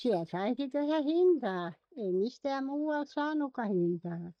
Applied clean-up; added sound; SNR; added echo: neural mask model DeepFilterNet 3.